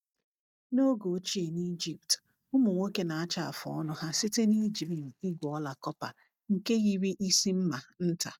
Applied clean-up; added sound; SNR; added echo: neural mask model DeepFilterNet 3.